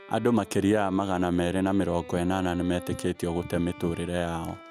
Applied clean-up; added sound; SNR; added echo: none; Bowed string instrument; 18 dB; none.